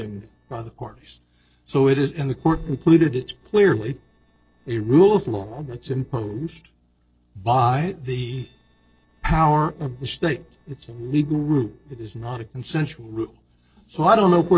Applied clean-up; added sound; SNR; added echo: neural separator model SepFormer DNS4.